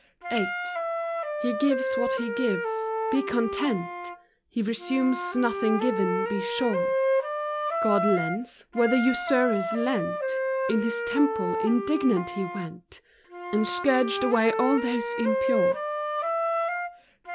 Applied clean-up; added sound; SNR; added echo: none; Wind instrument, woodwind instrument; 1 dB; none.